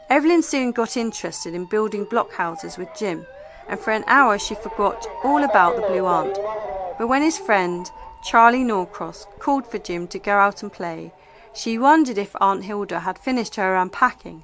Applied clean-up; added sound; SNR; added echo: none; Motor vehicle (road) / Siren; 11 dB; none.